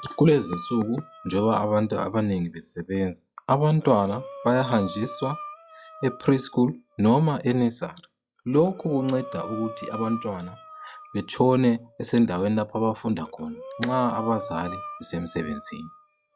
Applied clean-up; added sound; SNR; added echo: classical method log-MMSE.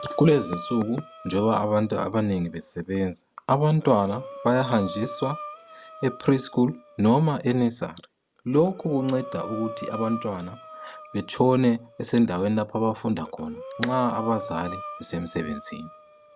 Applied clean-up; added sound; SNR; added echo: none; Breathing; 15 dB; none.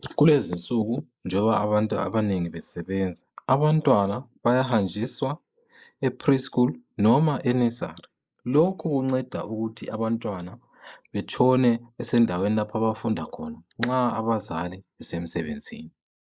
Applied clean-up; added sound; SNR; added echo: neural mask model Resemble Enhance denoiser.